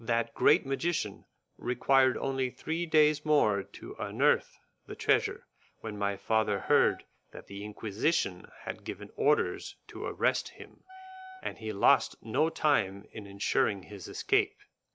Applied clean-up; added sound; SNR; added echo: none; Wind instrument, woodwind instrument; 17 dB; none.